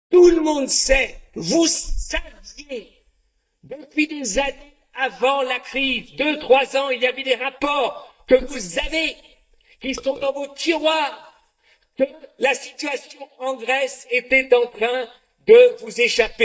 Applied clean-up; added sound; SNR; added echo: neural mask model DeepFilterNet 3.